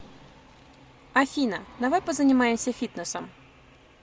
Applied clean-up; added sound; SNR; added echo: none; none; none; none.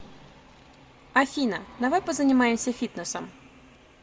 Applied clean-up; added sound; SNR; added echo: none; none; none; reverberation time 1.0 s.